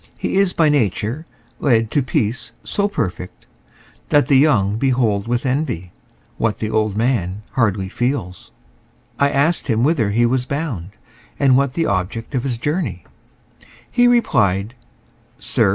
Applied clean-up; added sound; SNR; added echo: none; none; none; none.